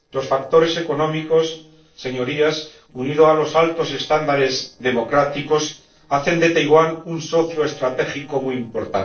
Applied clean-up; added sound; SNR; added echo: neural separator model SepFormer DNS4.